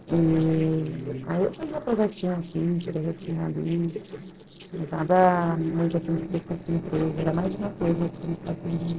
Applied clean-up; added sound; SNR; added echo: neural separator model SepFormer DNS4.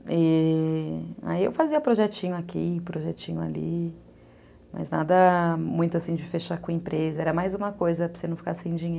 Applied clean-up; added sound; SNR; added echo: none; none; none; none.